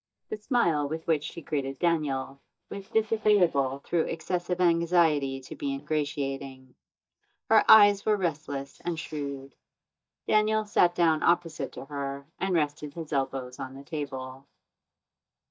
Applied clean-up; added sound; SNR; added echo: neural mask model DeepFilterNet 3.